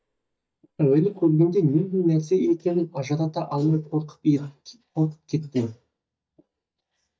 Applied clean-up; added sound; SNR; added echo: neural mask model DeepFilterNet 3.